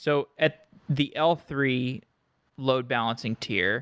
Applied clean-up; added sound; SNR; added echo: none; none; none; none.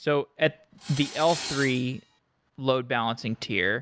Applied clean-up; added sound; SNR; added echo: none; Tools; 11 dB; none.